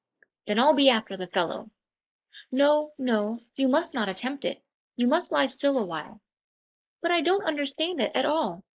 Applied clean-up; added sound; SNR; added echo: neural mask model Resemble Enhance denoiser.